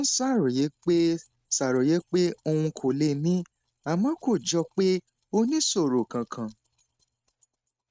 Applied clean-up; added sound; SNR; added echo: neural mask model RNNoise.